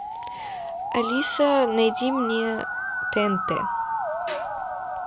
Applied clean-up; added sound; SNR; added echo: none; Musical instrument; 5 dB; none.